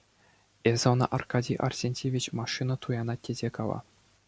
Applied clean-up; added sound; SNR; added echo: none; none; none; none.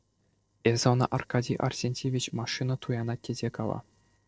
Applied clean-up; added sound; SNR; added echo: neural separator model SepFormer DNS4.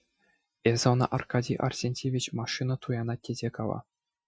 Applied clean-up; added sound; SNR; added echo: classical method Wiener filter.